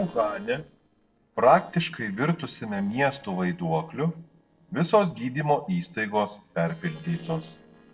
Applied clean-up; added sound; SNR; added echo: neural separator model SepFormer DNS4.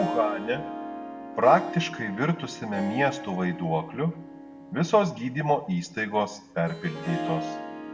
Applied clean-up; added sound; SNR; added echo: none; Harp; 9 dB; reverberation time 0.8 s.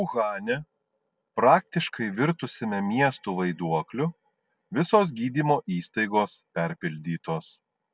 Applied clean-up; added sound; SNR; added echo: none; none; none; none.